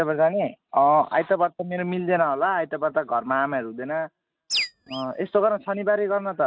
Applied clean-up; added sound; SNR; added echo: neural mask model RNNoise.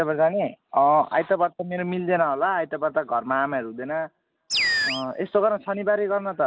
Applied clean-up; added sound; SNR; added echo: none; Animal; 4 dB; none.